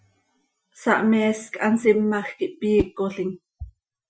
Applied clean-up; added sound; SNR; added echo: classical method Wiener filter.